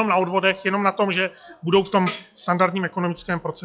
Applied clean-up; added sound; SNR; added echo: classical method log-MMSE.